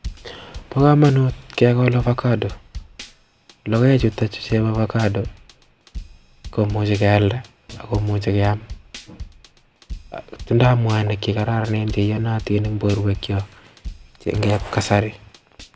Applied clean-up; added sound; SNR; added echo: none; Drum kit; 16 dB; none.